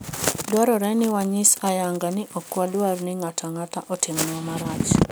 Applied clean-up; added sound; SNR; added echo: none; none; none; none.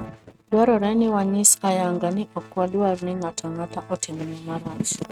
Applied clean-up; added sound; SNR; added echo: neural mask model RNNoise.